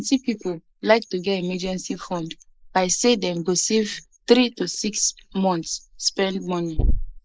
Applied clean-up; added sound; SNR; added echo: neural mask model Resemble Enhance denoiser.